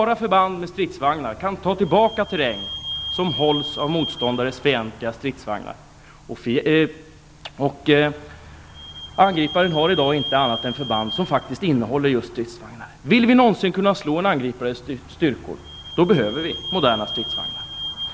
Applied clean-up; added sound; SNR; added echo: none; Squeak / Vehicle; 12 dB; none.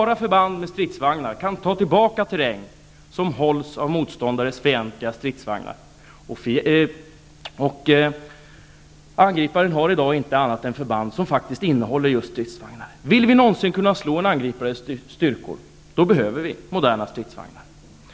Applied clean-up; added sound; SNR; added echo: none; none; none; none.